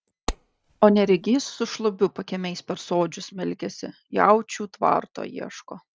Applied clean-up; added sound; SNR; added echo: neural mask model RNNoise.